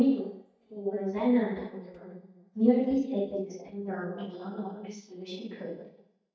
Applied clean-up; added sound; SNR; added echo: neural mask model DeepFilterNet 3.